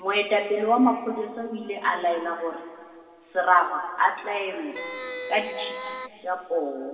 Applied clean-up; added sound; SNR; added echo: none; Wind instrument, woodwind instrument; 9 dB; reverberation time 2.7 s.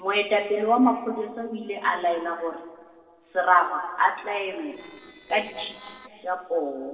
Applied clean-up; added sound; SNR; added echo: neural separator model SepFormer DNS4.